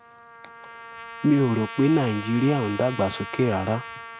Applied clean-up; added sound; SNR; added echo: none; Trumpet; 13 dB; none.